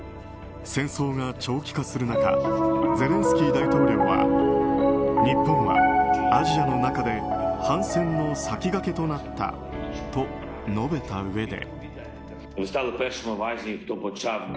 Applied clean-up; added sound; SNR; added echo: none; Piano; -3 dB; none.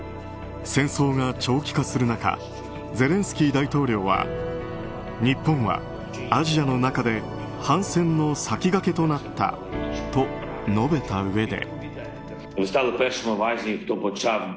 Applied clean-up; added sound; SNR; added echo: none; none; none; none.